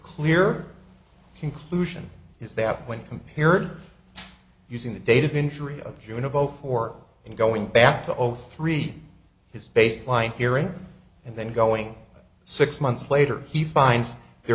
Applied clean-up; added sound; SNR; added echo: none; none; none; none.